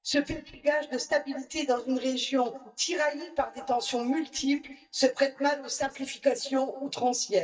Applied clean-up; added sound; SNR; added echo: neural mask model DeepFilterNet 3.